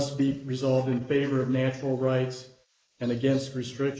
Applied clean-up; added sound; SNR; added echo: neural mask model Resemble Enhance denoiser.